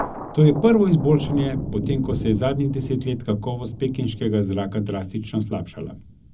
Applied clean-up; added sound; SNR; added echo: none; Thunder; 11 dB; reverberation time 0.4 s.